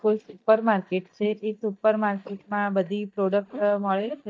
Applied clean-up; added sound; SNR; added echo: neural mask model DeepFilterNet 3.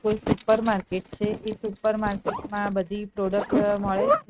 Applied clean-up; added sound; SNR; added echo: neural mask model RNNoise.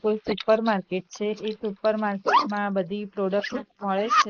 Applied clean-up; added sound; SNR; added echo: neural mask model Resemble Enhance denoiser.